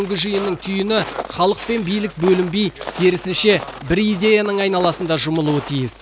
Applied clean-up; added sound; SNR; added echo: none; Walk, footsteps; 14 dB; none.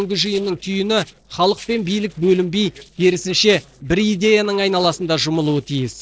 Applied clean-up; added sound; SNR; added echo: neural separator model SepFormer DNS4.